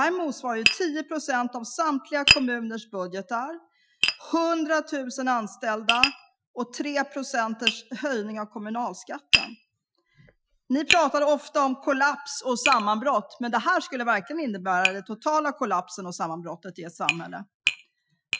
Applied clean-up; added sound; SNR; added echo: classical method Wiener filter.